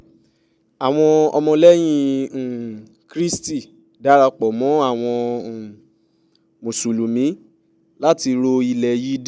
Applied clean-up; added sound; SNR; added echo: none; none; none; none.